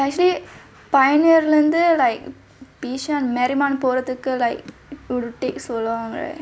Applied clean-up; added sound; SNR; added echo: none; none; none; none.